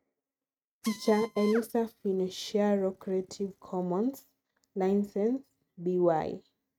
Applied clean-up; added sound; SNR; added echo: neural mask model RNNoise.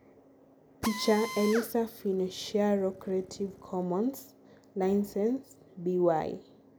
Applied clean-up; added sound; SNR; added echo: none; Drill; 12 dB; none.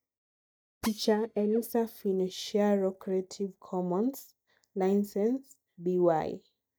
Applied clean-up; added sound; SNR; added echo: neural mask model DeepFilterNet 3.